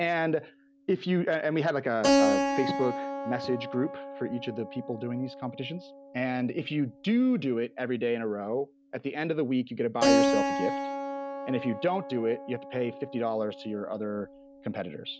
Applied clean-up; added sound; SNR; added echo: none; Keyboard (musical); 2 dB; none.